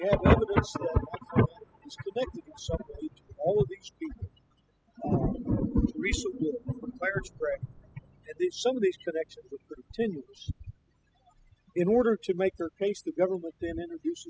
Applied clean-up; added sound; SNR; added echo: classical method spectral subtraction.